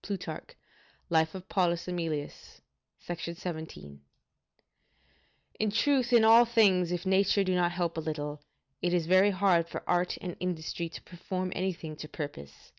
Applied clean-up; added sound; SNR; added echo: none; none; none; none.